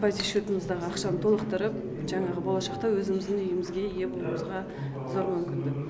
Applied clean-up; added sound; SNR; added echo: none; Wind instrument, woodwind instrument; 15 dB; none.